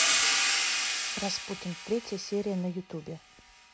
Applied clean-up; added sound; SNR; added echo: none; Hi-hat; -5 dB; none.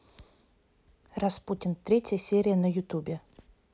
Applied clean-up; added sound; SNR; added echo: none; none; none; none.